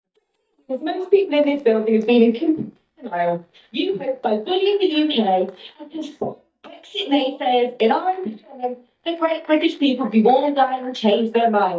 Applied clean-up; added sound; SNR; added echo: neural mask model DeepFilterNet 3.